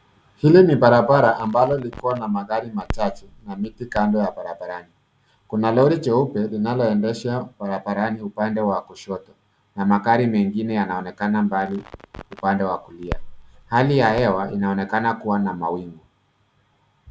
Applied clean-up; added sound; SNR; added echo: none; Crackle; 15 dB; none.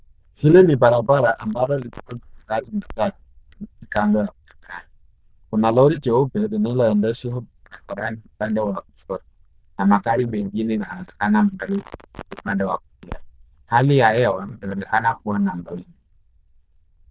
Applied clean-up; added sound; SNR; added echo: neural diffusion model UNIVERSE++.